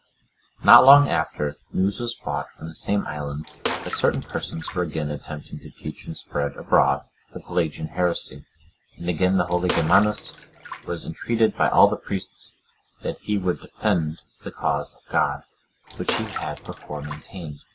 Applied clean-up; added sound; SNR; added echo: none; Bathtub (filling or washing) / Water / Splash, splatter; 10 dB; none.